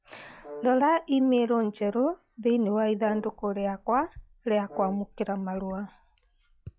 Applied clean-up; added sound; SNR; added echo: classical method log-MMSE.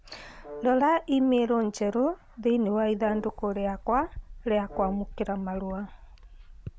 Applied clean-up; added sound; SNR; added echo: none; Brass instrument + Bird; 16 dB; none.